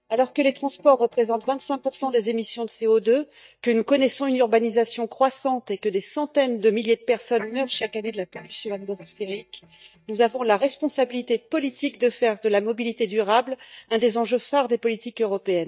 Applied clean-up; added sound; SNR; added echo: neural mask model DeepFilterNet 3.